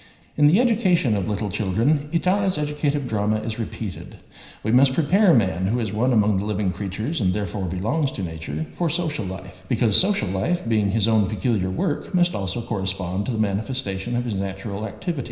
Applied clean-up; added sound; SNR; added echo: none; none; none; reverberation time 0.9 s.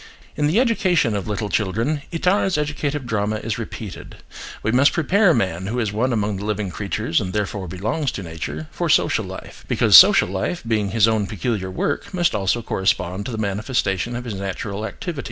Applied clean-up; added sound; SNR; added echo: none; none; none; none.